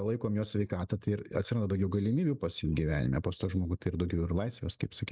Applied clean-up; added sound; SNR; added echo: neural mask model Resemble Enhance denoiser.